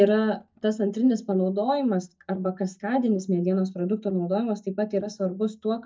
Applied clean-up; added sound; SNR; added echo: neural mask model DeepFilterNet 3.